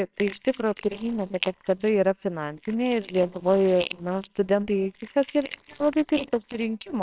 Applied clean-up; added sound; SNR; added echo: neural separator model SepFormer WHAMR!.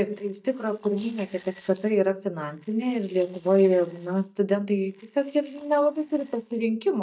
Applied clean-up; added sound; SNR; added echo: neural mask model DeepFilterNet 3.